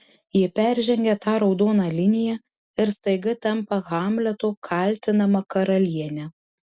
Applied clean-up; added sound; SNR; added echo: none; none; none; none.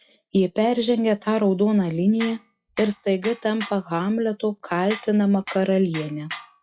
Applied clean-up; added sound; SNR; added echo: classical method log-MMSE.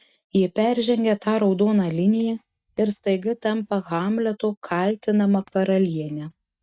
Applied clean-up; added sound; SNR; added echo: neural mask model DeepFilterNet 3.